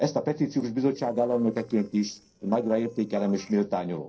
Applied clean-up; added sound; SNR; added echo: neural separator model SepFormer DNS4.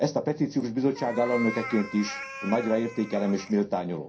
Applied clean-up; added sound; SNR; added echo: none; Meow; 13 dB; reverberation time 0.3 s.